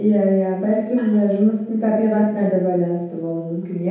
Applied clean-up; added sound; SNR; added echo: none; none; none; reverberation time 0.8 s.